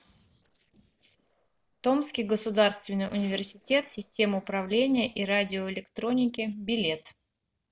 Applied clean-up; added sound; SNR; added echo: neural separator model SepFormer DNS4.